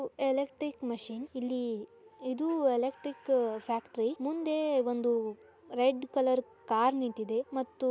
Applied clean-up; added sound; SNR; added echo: none; none; none; none.